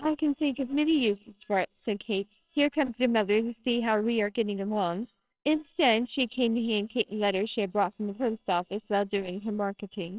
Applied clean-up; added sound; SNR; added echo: neural separator model SepFormer WHAMR!.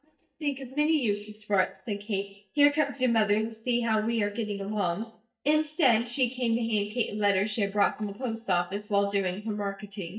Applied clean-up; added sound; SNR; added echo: neural mask model DeepFilterNet 3.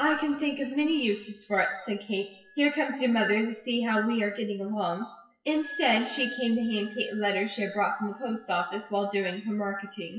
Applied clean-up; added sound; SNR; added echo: classical method WPE with log-MMSE.